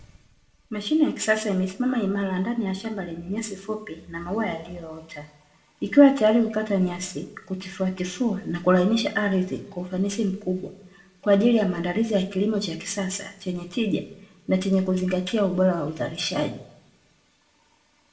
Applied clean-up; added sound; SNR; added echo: none; none; none; reverberation time 0.5 s.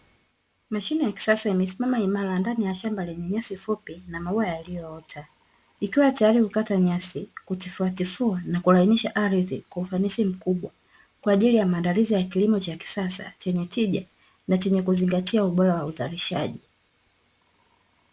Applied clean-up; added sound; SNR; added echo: none; none; none; none.